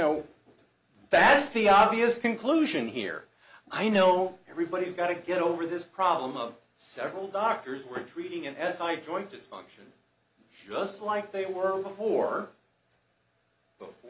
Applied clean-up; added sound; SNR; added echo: none; none; none; none.